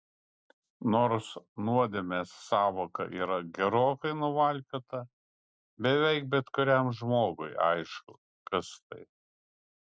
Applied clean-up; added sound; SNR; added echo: none; none; none; none.